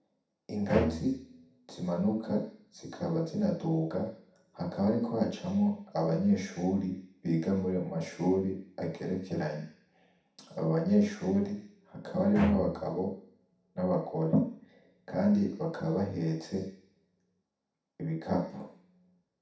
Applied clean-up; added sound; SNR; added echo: none; Bowed string instrument; 7 dB; reverberation time 0.7 s.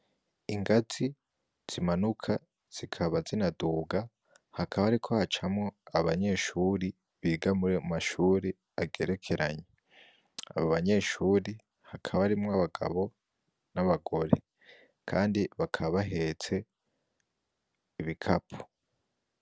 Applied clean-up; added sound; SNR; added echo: none; none; none; none.